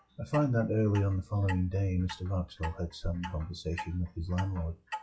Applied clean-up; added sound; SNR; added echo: classical method log-MMSE.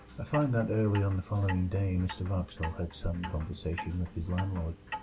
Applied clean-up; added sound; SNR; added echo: none; Clock; 13 dB; none.